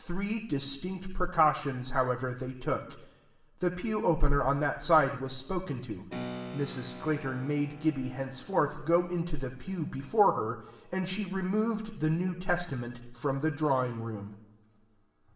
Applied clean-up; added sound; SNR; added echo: none; Keyboard (musical); 20 dB; reverberation time 0.9 s.